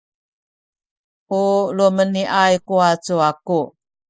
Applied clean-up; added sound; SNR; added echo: neural mask model Resemble Enhance denoiser.